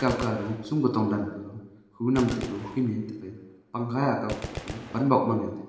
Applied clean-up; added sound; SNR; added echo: none; Gunshot, gunfire; 14 dB; reverberation time 1.1 s.